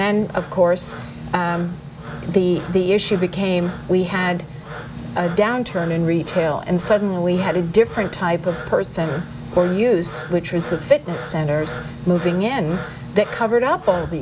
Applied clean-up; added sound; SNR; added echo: none; Frog; 16 dB; none.